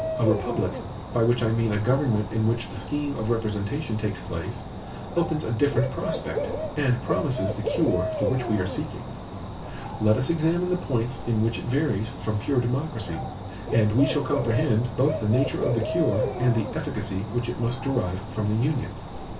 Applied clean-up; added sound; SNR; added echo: none; Bird / Dog; 6 dB; reverberation time 0.2 s.